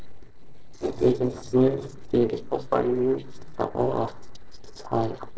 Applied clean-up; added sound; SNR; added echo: neural separator model SepFormer DNS4.